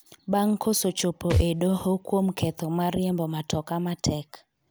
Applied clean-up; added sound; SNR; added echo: none; Thump, thud; 9 dB; none.